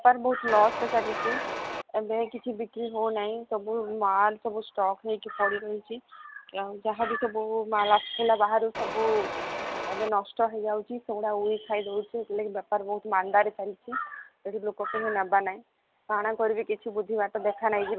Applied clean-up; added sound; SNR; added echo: none; Mechanisms; 5 dB; none.